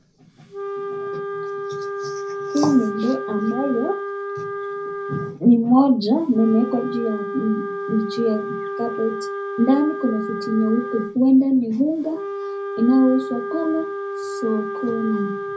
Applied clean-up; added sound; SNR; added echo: none; Wind instrument, woodwind instrument; 7 dB; reverberation time 0.4 s.